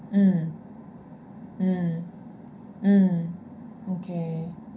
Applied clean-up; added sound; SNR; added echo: none; none; none; reverberation time 0.3 s.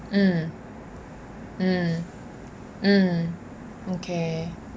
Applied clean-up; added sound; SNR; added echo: none; none; none; none.